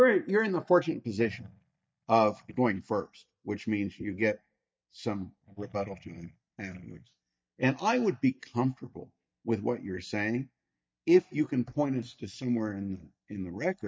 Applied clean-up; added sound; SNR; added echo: neural mask model DeepFilterNet 3.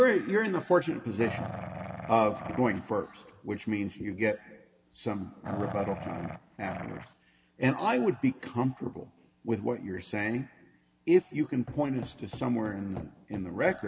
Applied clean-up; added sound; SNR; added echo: none; Growling; 8 dB; none.